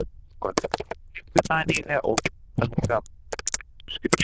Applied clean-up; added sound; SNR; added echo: neural diffusion model UNIVERSE++.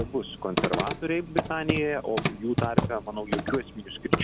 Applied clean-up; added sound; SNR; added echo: none; Computer keyboard; -2 dB; none.